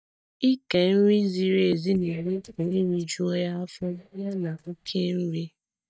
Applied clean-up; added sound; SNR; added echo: neural mask model DeepFilterNet 3.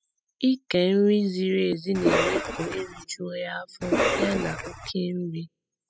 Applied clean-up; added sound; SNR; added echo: classical method spectral subtraction.